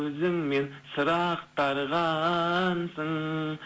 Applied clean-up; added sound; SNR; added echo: none; none; none; none.